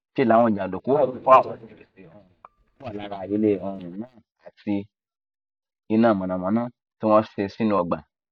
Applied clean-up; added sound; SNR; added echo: neural mask model DeepFilterNet 3.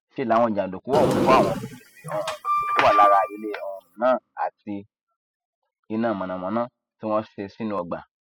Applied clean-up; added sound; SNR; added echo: classical method spectral subtraction.